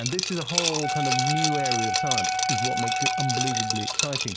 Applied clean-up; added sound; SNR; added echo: none; Wind instrument, woodwind instrument + Liquid; -5 dB; none.